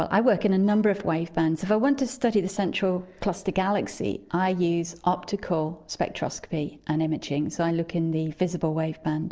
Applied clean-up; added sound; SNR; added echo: neural separator model SepFormer DNS4.